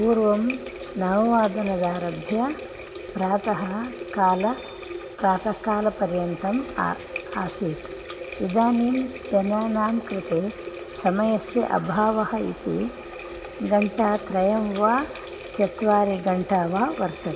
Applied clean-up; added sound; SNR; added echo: none; Water tap, faucet; 11 dB; none.